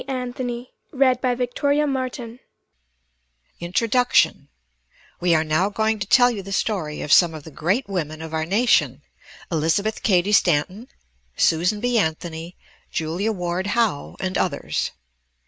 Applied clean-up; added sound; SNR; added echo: none; none; none; none.